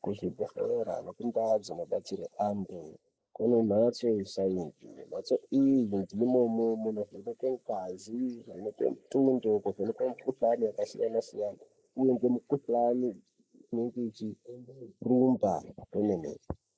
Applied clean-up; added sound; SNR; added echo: neural mask model Resemble Enhance denoiser.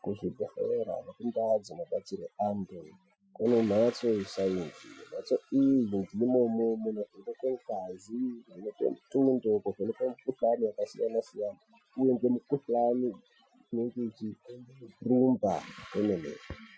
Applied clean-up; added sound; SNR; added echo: classical method Wiener filter.